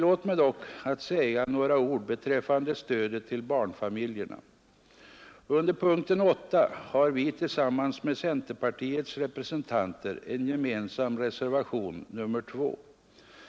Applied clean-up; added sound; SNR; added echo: none; none; none; none.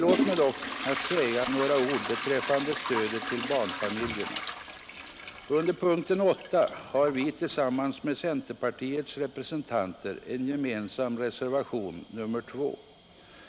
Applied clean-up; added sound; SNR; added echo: none; Trickle, dribble / Toilet flush / Hiss; 7 dB; none.